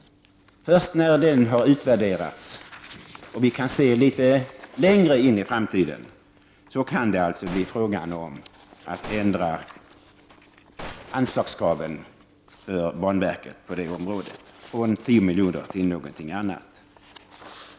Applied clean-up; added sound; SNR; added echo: none; Gunshot, gunfire; 19 dB; none.